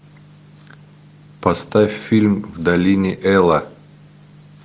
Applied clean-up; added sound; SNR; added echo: none; none; none; none.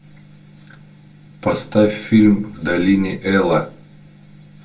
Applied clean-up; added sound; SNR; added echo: none; none; none; reverberation time 0.2 s.